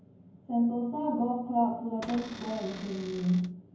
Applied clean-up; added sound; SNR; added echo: none; Cupboard open or close / Door; 14 dB; reverberation time 0.9 s.